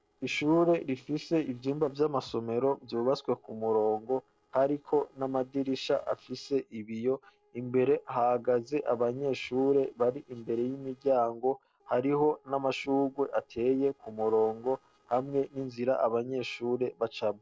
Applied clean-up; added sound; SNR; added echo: neural separator model SepFormer DNS4.